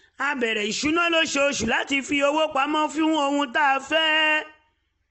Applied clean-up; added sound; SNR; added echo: none; none; none; none.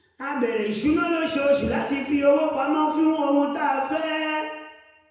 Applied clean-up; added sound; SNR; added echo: none; none; none; reverberation time 1.0 s.